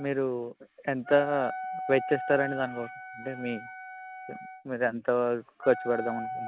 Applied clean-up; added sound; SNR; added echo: none; Wind instrument, woodwind instrument; 10 dB; none.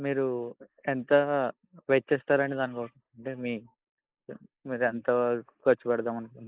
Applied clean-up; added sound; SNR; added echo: neural mask model Resemble Enhance denoiser.